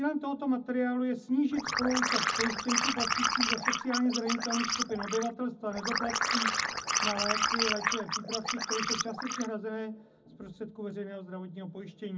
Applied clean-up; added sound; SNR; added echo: none; Liquid; -2 dB; reverberation time 0.4 s.